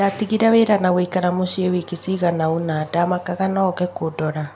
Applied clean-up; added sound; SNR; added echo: none; none; none; none.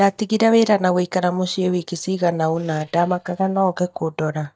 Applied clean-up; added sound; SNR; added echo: neural mask model DeepFilterNet 3.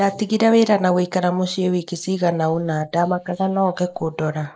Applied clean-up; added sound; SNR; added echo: neural mask model Resemble Enhance denoiser.